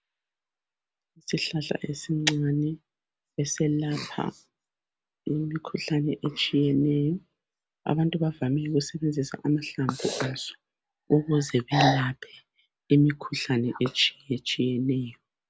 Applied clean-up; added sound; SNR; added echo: none; none; none; none.